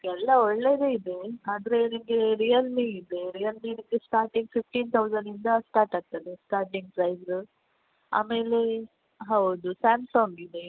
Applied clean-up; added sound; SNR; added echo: none; none; none; none.